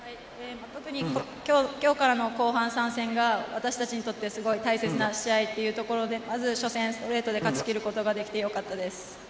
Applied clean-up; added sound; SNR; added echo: none; Fart; 6 dB; none.